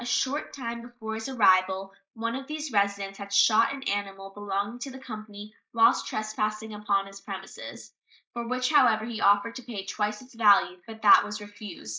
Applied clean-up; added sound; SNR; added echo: neural mask model Resemble Enhance denoiser.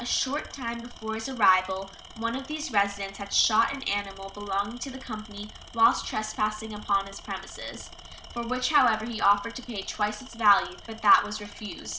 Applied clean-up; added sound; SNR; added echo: none; Tools; 17 dB; none.